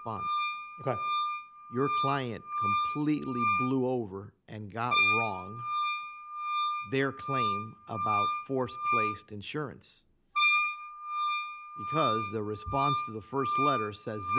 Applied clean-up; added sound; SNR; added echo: none; Wind instrument, woodwind instrument; -3 dB; none.